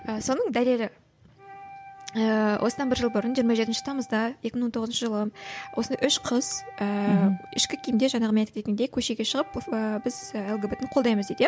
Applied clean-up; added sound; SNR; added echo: none; Wind instrument, woodwind instrument; 19 dB; none.